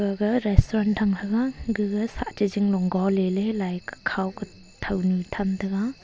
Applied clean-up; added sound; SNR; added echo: none; none; none; none.